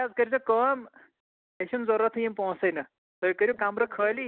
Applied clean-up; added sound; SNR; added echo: none; none; none; none.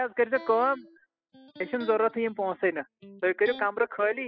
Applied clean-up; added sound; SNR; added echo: classical method spectral subtraction.